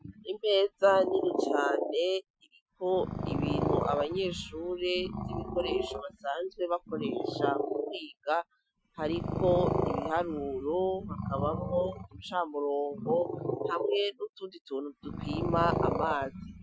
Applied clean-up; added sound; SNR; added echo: classical method Wiener filter.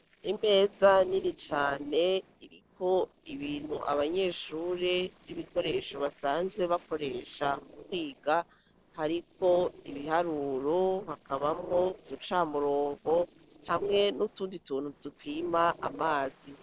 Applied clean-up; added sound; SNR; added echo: neural separator model SepFormer DNS4.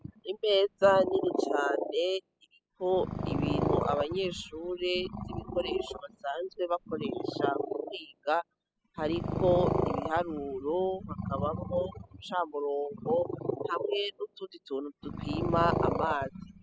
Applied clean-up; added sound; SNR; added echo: classical method spectral subtraction.